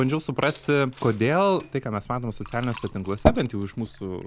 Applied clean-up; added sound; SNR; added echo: none; Liquid; 6 dB; none.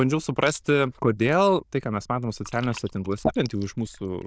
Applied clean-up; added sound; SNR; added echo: neural diffusion model UNIVERSE++.